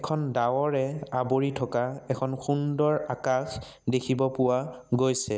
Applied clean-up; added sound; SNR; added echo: none; none; none; none.